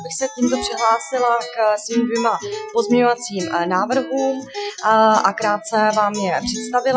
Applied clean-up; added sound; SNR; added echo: classical method Wiener filter.